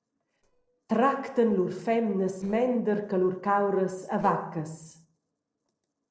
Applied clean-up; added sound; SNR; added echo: neural separator model SepFormer DNS4.